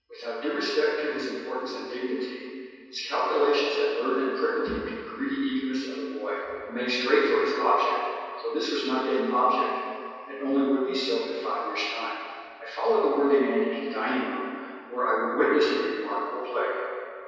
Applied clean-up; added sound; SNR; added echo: none; none; none; reverberation time 2.2 s.